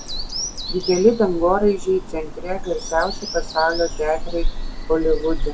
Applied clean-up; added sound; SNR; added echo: none; Bird vocalization, bird call, bird song; 4 dB; none.